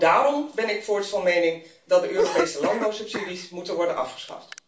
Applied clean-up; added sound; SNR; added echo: none; Cough; 8 dB; reverberation time 0.3 s.